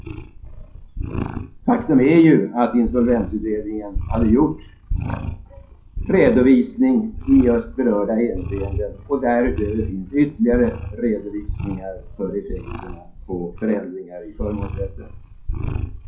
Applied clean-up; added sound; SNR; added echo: classical method WPE with log-MMSE.